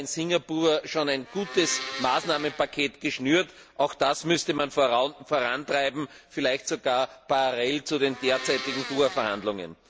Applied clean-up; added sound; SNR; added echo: none; Domestic sounds, home sounds; 10 dB; none.